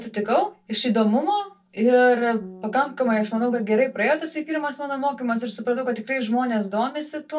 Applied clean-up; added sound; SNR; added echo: neural mask model DeepFilterNet 3.